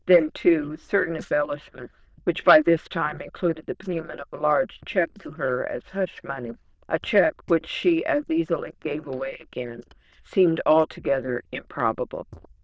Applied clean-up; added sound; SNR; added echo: neural diffusion model UNIVERSE++.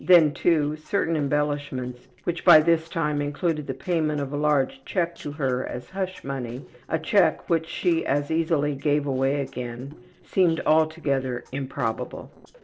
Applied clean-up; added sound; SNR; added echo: neural separator model SepFormer DNS4.